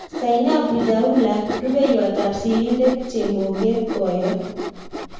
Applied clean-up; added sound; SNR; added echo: none; Sawing; 11 dB; reverberation time 1.1 s.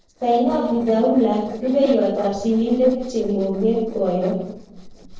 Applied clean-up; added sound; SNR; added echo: neural separator model SepFormer DNS4.